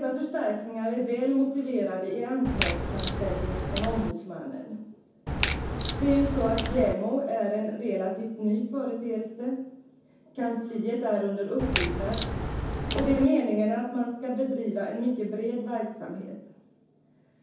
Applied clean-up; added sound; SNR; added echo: none; Crack; 1 dB; reverberation time 0.9 s.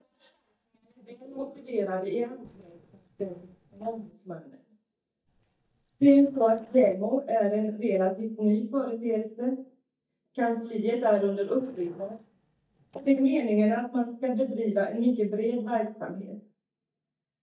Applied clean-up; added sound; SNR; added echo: neural mask model DeepFilterNet 3.